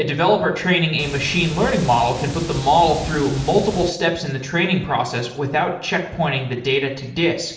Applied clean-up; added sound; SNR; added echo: none; Water; 11 dB; reverberation time 0.8 s.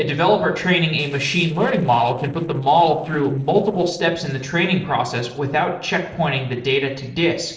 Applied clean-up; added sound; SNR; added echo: neural separator model SepFormer DNS4.